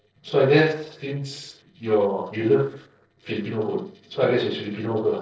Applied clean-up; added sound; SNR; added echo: neural separator model SepFormer DNS4.